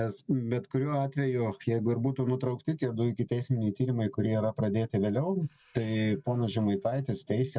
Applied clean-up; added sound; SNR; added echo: neural mask model DeepFilterNet 3.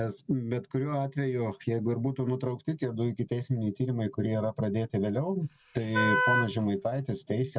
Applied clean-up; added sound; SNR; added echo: none; Wind instrument, woodwind instrument; 0 dB; none.